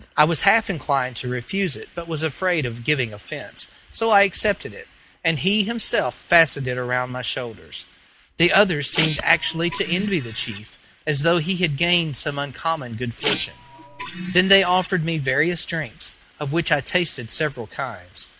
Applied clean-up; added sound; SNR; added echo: none; Printer; 8 dB; none.